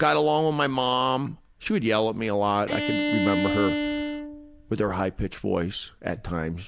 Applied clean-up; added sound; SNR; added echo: none; Bowed string instrument; 2 dB; none.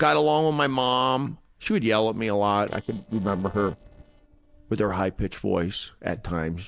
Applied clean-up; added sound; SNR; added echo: neural separator model SepFormer DNS4.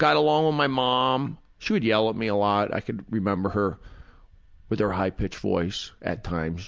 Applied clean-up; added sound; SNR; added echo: none; none; none; none.